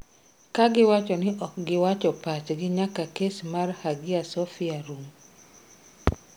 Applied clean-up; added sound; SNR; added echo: none; none; none; none.